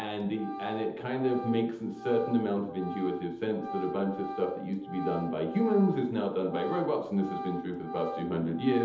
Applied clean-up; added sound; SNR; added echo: none; Organ; 11 dB; reverberation time 0.8 s.